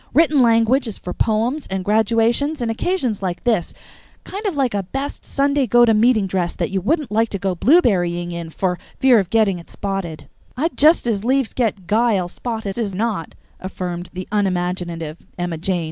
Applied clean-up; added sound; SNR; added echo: none; none; none; none.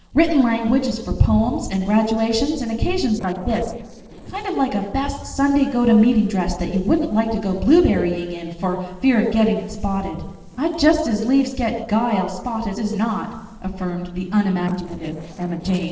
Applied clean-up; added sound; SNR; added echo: neural separator model SepFormer DNS4.